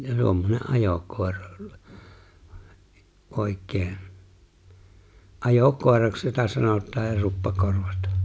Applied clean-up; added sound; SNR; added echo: none; none; none; none.